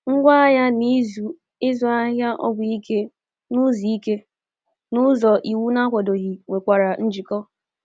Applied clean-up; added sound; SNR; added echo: none; none; none; none.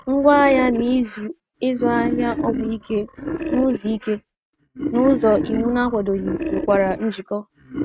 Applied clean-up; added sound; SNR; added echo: neural mask model RNNoise.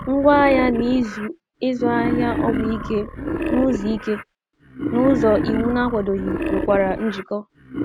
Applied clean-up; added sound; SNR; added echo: none; Wild animals; 5 dB; none.